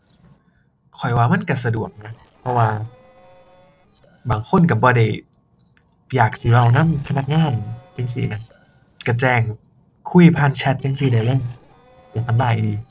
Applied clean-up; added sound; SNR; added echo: neural separator model SepFormer DNS4.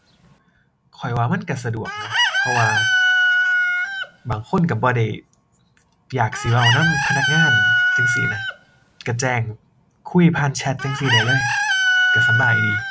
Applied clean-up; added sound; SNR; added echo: none; Chicken, rooster; -2 dB; none.